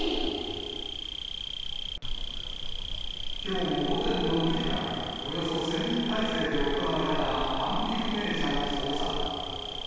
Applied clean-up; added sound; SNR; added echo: none; Insect; 2 dB; reverberation time 2.2 s.